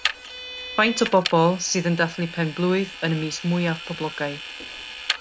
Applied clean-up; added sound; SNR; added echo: none; Vehicle; 9 dB; none.